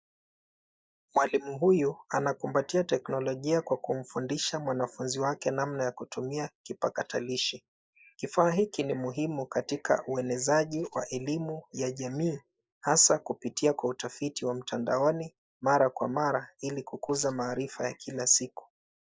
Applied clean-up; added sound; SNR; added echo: neural mask model Resemble Enhance denoiser.